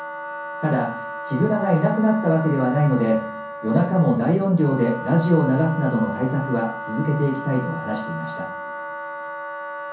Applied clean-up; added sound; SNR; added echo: none; Wind instrument, woodwind instrument; 10 dB; reverberation time 0.6 s.